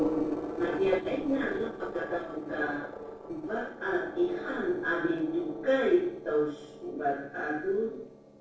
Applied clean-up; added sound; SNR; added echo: neural separator model SepFormer DNS4.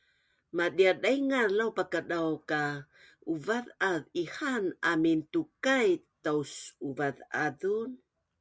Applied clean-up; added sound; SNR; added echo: none; none; none; none.